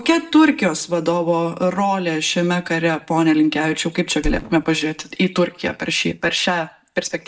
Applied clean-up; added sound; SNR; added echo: neural mask model DeepFilterNet 3.